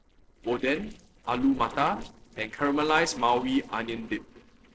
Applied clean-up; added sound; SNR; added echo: neural separator model SepFormer DNS4.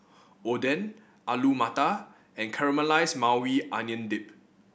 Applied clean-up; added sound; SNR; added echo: none; none; none; none.